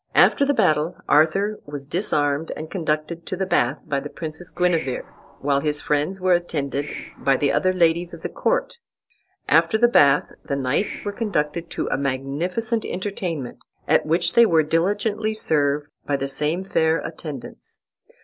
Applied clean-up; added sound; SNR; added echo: neural separator model SepFormer DNS4.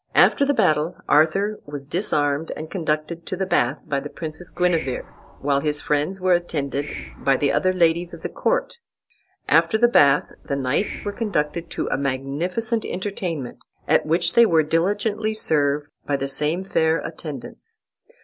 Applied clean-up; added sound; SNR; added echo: none; Hiss; 17 dB; none.